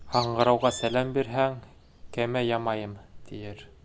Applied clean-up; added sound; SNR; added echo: none; Bird; 15 dB; none.